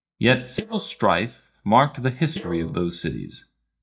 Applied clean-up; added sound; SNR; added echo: neural mask model DeepFilterNet 3.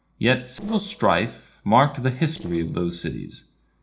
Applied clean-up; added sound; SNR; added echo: neural separator model SepFormer DNS4.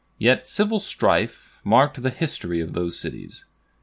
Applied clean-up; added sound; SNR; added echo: none; none; none; none.